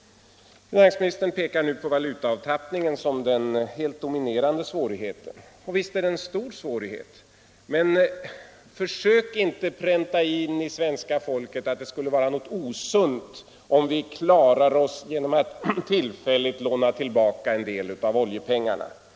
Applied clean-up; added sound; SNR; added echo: none; none; none; none.